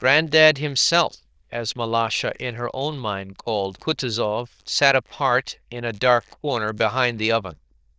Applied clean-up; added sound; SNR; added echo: neural diffusion model UNIVERSE++.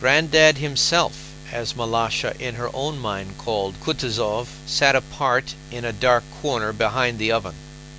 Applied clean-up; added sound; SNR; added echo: none; Buzz; 17 dB; none.